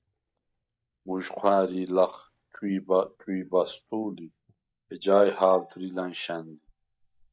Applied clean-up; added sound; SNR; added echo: neural mask model DeepFilterNet 3.